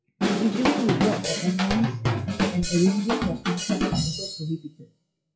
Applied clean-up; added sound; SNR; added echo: classical method WPE with log-MMSE.